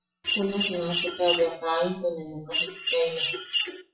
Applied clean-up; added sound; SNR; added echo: classical method WPE with log-MMSE.